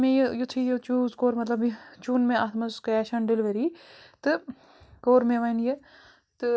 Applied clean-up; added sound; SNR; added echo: none; none; none; none.